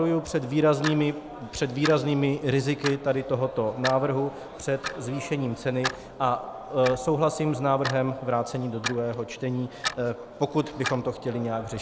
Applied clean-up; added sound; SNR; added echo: none; Clock; 13 dB; none.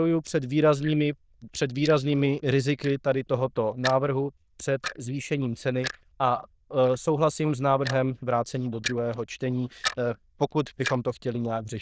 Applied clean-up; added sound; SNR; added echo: neural diffusion model UNIVERSE++.